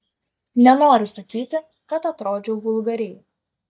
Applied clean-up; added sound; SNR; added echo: neural mask model DeepFilterNet 3.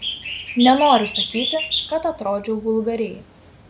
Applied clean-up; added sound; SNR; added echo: none; Bird; 7 dB; none.